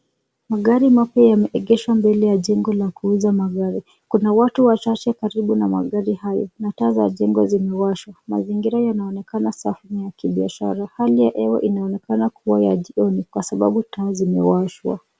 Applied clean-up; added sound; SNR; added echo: none; none; none; none.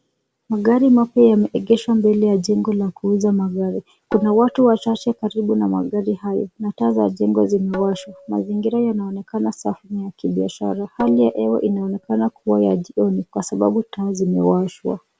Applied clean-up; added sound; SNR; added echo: none; Tabla; 18 dB; none.